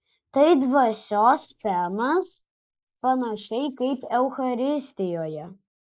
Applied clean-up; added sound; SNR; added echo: neural mask model Resemble Enhance denoiser.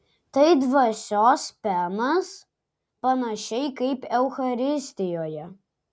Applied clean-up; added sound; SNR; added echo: none; none; none; none.